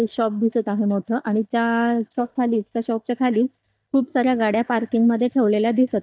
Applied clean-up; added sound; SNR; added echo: neural mask model DeepFilterNet 3.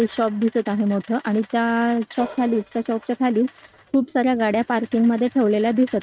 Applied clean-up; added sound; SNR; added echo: neural mask model RNNoise.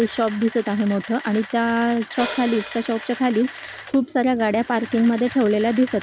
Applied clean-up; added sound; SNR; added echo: none; Hi-hat + Camera; 15 dB; none.